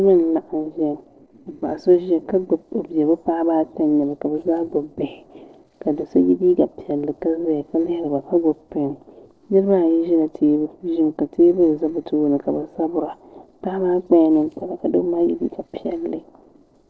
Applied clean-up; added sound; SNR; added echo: neural separator model SepFormer DNS4.